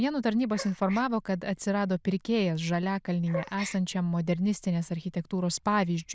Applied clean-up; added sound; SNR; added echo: neural diffusion model UNIVERSE++.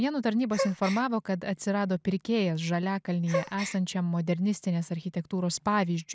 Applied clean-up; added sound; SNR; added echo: none; Gasp; 11 dB; none.